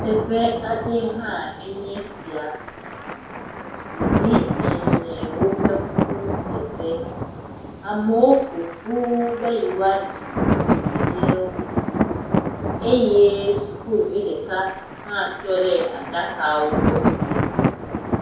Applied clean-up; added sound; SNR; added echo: none; Thunder; 1 dB; reverberation time 0.5 s.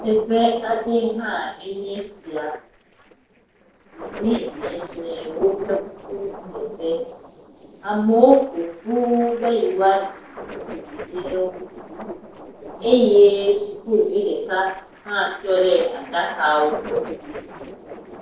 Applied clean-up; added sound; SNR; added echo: neural separator model SepFormer DNS4.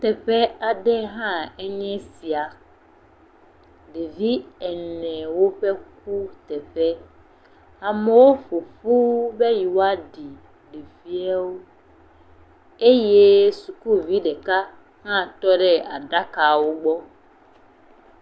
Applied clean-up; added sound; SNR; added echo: none; none; none; none.